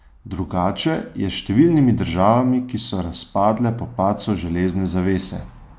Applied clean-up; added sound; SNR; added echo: none; none; none; none.